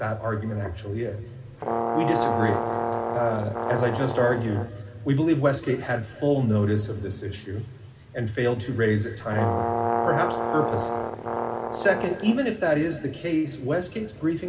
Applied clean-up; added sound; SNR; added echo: none; Brass instrument; 2 dB; reverberation time 2.2 s.